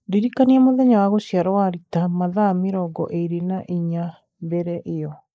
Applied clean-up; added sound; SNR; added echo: neural mask model Resemble Enhance denoiser.